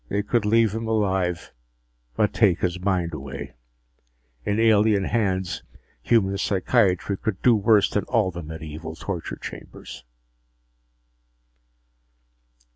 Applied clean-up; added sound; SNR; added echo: none; none; none; none.